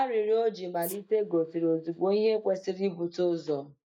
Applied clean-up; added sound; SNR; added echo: neural mask model DeepFilterNet 3.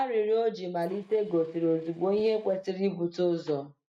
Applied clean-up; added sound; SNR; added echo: neural mask model RNNoise.